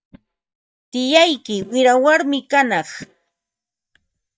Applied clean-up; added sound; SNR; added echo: neural mask model DeepFilterNet 3.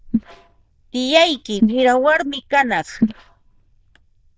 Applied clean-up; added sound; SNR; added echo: neural diffusion model UNIVERSE++.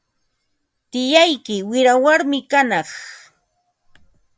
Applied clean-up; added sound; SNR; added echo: none; none; none; none.